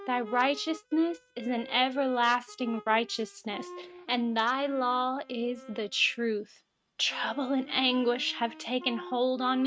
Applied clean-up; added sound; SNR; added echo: neural mask model RNNoise.